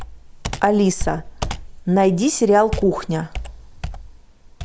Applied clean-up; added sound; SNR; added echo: none; Computer keyboard; 9 dB; none.